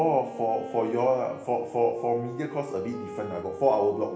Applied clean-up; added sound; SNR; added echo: none; Wind instrument, woodwind instrument; 14 dB; reverberation time 1.0 s.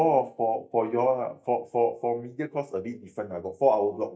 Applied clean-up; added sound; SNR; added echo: neural mask model DeepFilterNet 3.